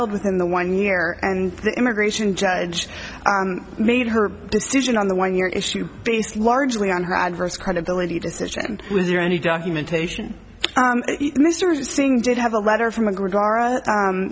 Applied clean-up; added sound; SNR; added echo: none; none; none; none.